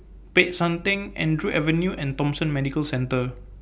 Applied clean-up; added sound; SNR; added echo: none; none; none; none.